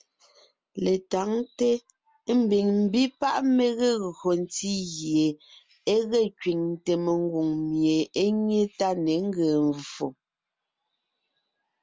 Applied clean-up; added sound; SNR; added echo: none; none; none; none.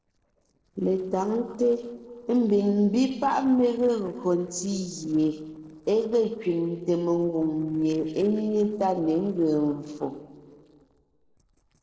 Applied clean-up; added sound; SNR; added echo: neural separator model SepFormer DNS4.